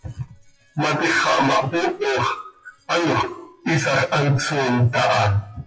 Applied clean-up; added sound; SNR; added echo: classical method WPE with log-MMSE.